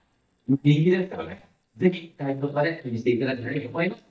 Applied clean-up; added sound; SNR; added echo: neural mask model DeepFilterNet 3.